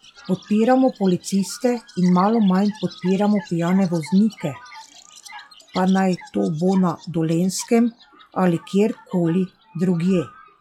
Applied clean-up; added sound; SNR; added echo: classical method log-MMSE.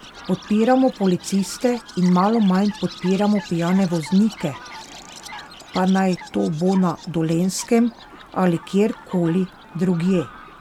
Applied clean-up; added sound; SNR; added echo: none; Chirp, tweet; 19 dB; none.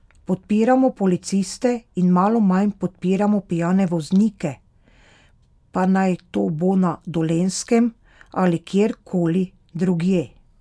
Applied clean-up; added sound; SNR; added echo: none; none; none; none.